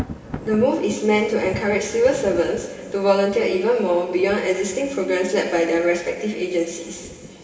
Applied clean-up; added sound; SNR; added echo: none; Thunder; 17 dB; reverberation time 2.7 s.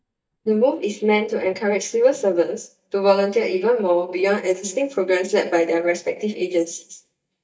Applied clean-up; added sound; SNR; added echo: neural mask model DeepFilterNet 3.